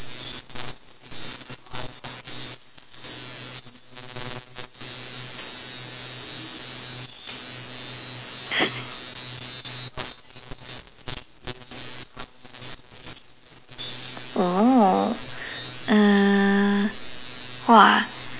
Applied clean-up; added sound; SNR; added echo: none; none; none; none.